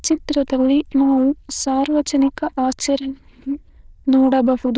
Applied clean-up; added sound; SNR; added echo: neural diffusion model UNIVERSE++.